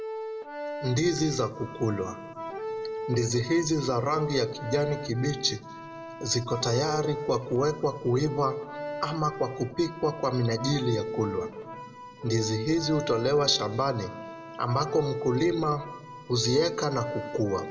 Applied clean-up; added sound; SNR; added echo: none; Accordion; 9 dB; reverberation time 1.3 s.